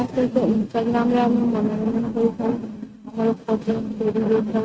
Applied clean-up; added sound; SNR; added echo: neural mask model RNNoise.